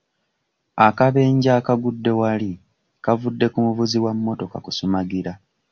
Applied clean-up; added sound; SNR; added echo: none; none; none; none.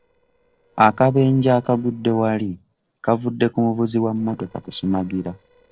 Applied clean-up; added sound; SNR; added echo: neural separator model SepFormer DNS4.